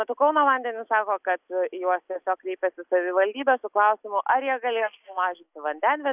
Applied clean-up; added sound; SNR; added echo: neural mask model Resemble Enhance denoiser.